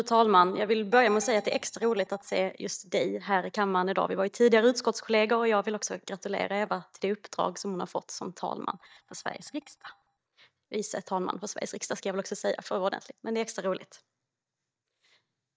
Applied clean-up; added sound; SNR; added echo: neural mask model DeepFilterNet 3.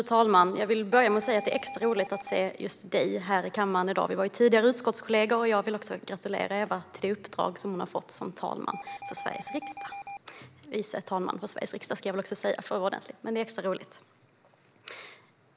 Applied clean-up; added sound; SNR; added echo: none; Alarm; 11 dB; none.